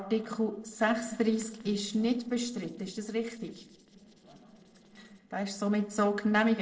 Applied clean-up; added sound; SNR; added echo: neural separator model SepFormer DNS4.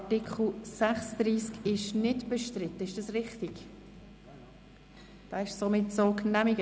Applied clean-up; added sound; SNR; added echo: none; none; none; none.